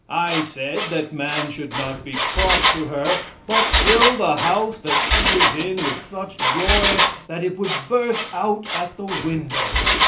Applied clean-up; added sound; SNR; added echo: none; Engine; -2 dB; reverberation time 0.3 s.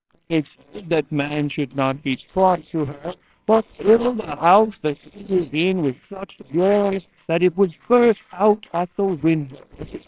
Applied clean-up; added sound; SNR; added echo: neural separator model SepFormer WHAMR!.